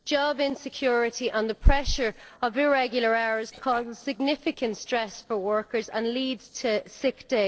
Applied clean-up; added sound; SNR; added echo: neural separator model SepFormer DNS4.